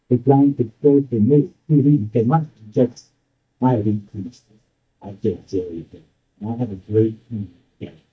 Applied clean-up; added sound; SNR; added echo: neural mask model DeepFilterNet 3.